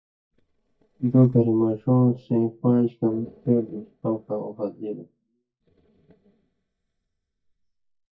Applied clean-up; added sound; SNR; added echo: neural mask model DeepFilterNet 3.